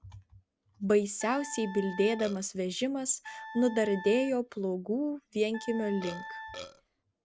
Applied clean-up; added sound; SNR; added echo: none; Wind instrument, woodwind instrument + Burping, eructation; 14 dB; none.